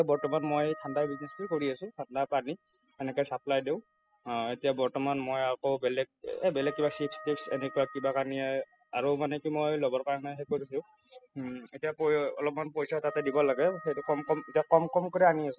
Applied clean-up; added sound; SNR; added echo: classical method spectral subtraction.